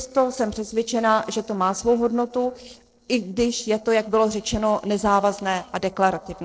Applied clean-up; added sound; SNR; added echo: neural separator model SepFormer DNS4.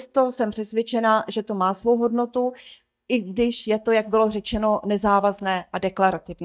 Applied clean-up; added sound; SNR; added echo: neural mask model DeepFilterNet 3.